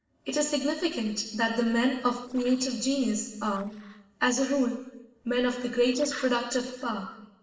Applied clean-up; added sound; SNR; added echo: neural separator model SepFormer DNS4.